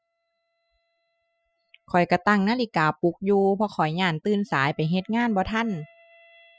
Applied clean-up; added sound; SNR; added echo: classical method spectral subtraction.